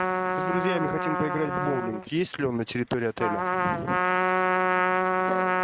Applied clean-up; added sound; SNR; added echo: neural mask model RNNoise.